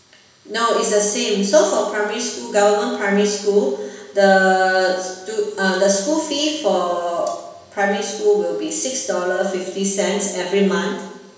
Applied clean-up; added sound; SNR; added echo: none; none; none; reverberation time 1.1 s.